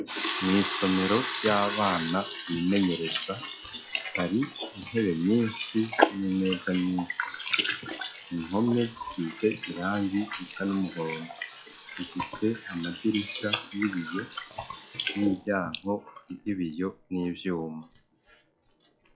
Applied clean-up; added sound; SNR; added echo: classical method log-MMSE.